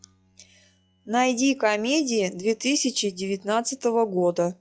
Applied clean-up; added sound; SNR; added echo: classical method log-MMSE.